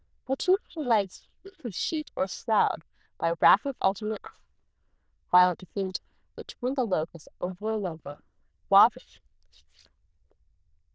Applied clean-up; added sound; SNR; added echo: neural diffusion model UNIVERSE++.